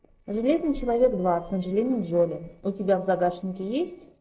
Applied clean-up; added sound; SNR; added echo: neural separator model SepFormer DNS4.